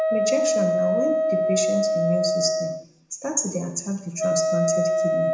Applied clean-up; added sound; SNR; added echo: none; Wind instrument, woodwind instrument; -4 dB; reverberation time 0.8 s.